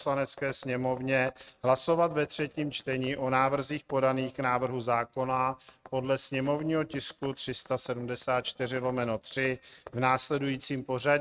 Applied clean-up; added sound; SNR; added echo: neural mask model RNNoise.